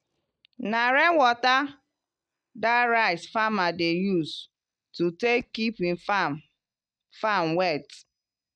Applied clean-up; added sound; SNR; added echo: neural mask model DeepFilterNet 3.